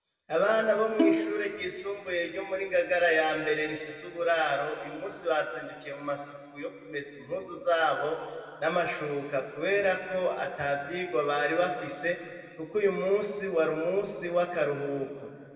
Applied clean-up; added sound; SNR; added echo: none; Bowed string instrument; 0 dB; reverberation time 2.4 s.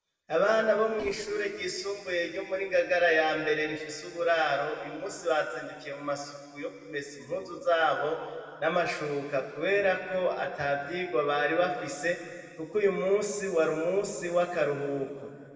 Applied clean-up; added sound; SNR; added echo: neural separator model SepFormer DNS4.